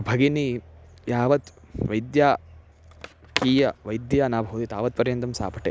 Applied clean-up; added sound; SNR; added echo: none; Skateboard; 14 dB; none.